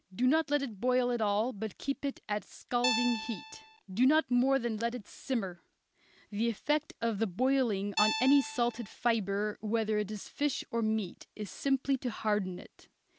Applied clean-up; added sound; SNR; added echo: none; Guitar; 5 dB; none.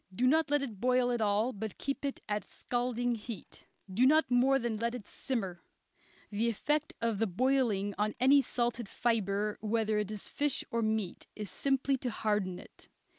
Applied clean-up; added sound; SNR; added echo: neural mask model Resemble Enhance denoiser.